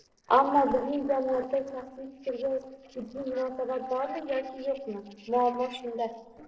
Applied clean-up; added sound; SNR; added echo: neural separator model SepFormer DNS4.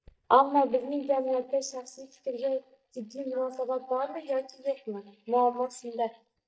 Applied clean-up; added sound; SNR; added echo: neural mask model DeepFilterNet 3.